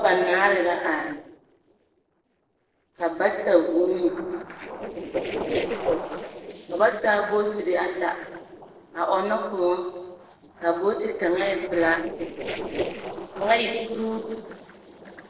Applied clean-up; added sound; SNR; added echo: neural separator model SepFormer DNS4.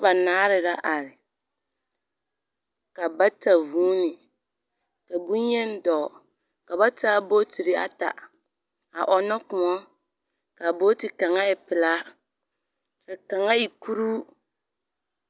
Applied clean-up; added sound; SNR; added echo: none; none; none; none.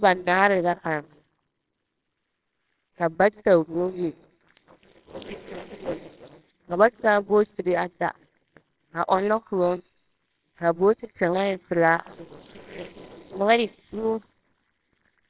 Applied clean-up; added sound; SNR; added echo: neural separator model SepFormer WHAMR!.